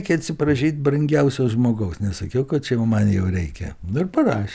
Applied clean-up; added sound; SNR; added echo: none; Bowed string instrument; 15 dB; none.